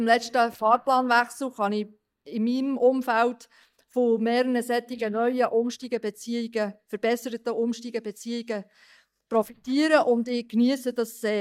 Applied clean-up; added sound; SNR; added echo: neural mask model DeepFilterNet 3.